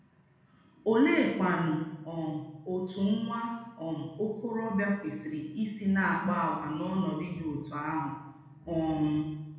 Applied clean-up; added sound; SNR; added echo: none; none; none; reverberation time 1.0 s.